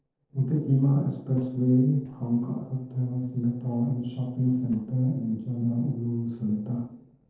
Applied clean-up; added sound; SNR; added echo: neural separator model SepFormer DNS4.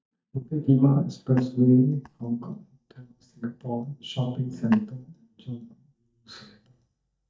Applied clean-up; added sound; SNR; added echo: neural mask model DeepFilterNet 3.